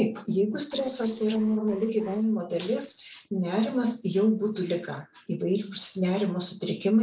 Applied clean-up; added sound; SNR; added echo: neural separator model SepFormer DNS4.